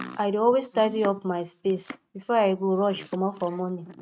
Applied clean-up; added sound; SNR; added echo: neural mask model RNNoise.